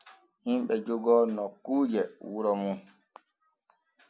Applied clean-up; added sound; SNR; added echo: none; none; none; none.